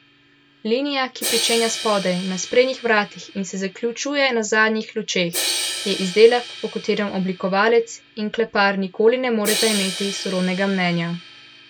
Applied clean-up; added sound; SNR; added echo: none; Crash cymbal; 10 dB; none.